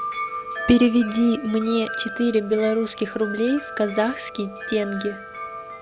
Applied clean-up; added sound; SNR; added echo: none; Wind chime; 11 dB; none.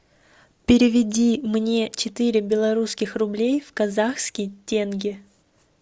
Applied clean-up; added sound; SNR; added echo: none; none; none; none.